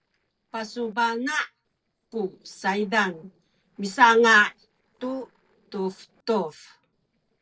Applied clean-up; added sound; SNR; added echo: neural separator model SepFormer DNS4.